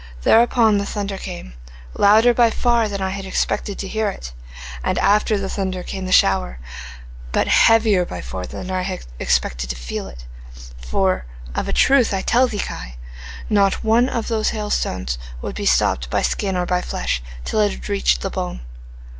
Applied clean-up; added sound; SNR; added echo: none; none; none; none.